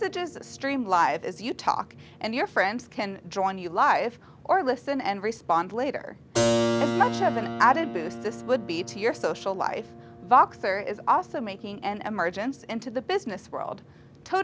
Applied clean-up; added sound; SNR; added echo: none; Keyboard (musical); 8 dB; none.